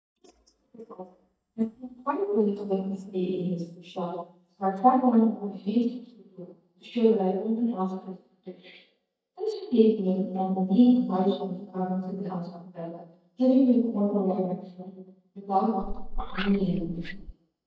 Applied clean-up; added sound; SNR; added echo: neural mask model DeepFilterNet 3.